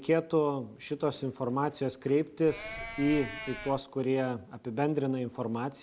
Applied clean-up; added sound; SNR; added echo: none; Livestock, farm animals, working animals; 10 dB; none.